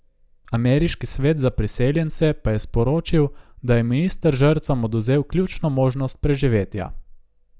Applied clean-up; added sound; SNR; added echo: none; none; none; none.